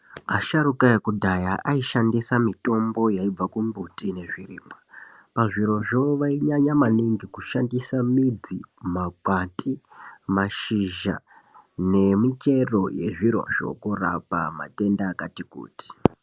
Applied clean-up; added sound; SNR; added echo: none; Bowed string instrument; 20 dB; none.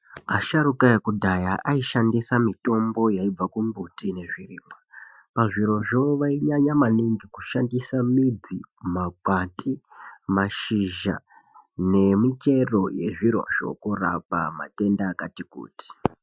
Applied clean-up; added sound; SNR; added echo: classical method Wiener filter.